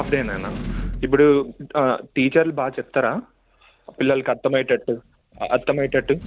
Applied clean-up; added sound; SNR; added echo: none; Sliding door; 13 dB; none.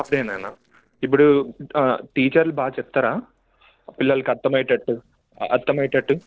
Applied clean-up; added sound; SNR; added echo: neural separator model SepFormer DNS4.